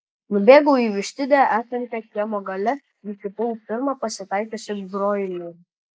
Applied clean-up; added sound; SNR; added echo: neural mask model Resemble Enhance denoiser.